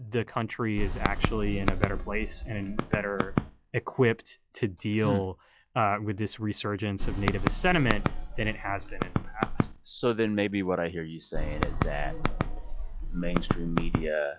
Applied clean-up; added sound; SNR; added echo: classical method log-MMSE.